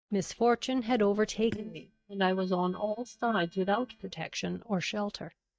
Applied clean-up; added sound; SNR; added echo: neural mask model DeepFilterNet 3.